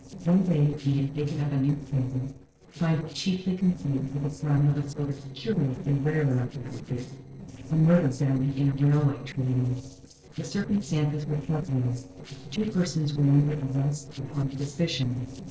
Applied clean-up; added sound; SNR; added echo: neural separator model SepFormer DNS4.